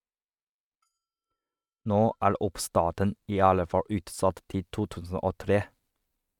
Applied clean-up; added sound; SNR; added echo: neural mask model RNNoise.